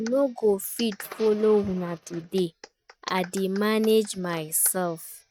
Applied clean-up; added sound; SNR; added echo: neural mask model RNNoise.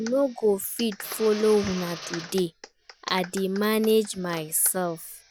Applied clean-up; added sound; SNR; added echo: none; Clapping + Drill; 16 dB; none.